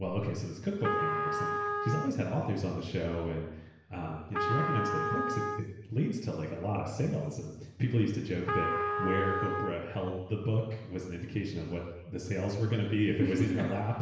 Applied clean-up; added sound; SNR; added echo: none; Trumpet; 1 dB; reverberation time 1.0 s.